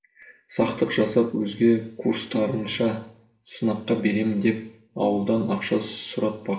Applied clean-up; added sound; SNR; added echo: neural separator model SepFormer DNS4.